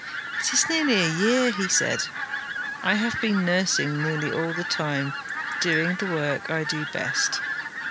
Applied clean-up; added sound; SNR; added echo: none; Fowl; 4 dB; none.